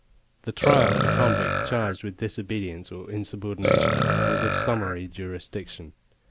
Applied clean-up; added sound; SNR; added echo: none; Burping, eructation; -3 dB; none.